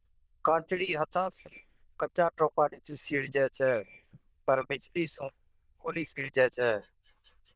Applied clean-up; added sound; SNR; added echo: neural diffusion model UNIVERSE++.